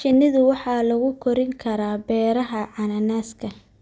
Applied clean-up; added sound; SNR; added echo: none; none; none; none.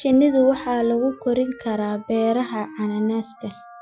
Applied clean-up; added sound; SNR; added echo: classical method Wiener filter.